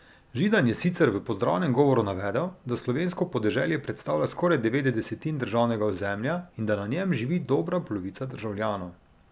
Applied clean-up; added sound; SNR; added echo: none; none; none; none.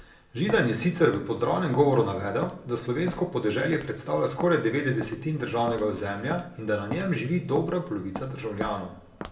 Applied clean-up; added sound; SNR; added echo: none; Walk, footsteps; 16 dB; reverberation time 0.6 s.